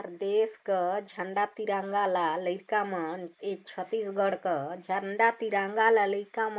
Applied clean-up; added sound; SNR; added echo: neural mask model Resemble Enhance denoiser.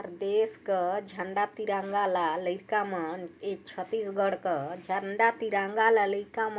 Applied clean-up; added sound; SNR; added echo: none; none; none; none.